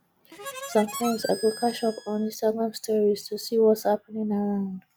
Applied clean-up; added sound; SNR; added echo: none; Harmonica; 13 dB; none.